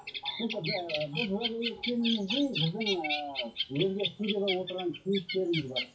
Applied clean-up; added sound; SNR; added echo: classical method WPE with log-MMSE.